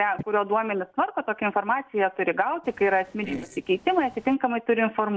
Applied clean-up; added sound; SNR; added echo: neural separator model SepFormer DNS4.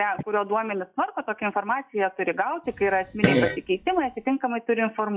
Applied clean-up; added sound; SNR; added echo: classical method log-MMSE.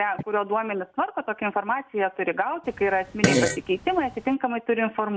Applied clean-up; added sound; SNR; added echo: none; Fart; 1 dB; none.